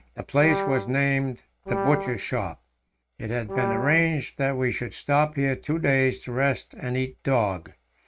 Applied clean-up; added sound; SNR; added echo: neural mask model RNNoise.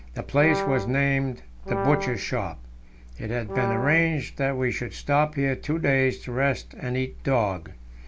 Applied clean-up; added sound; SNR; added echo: none; Brass instrument; 5 dB; none.